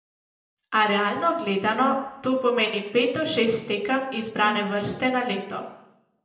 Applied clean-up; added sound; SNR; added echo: none; Brass instrument; 12 dB; reverberation time 0.7 s.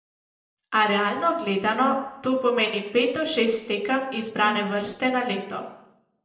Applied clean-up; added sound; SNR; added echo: neural separator model SepFormer DNS4.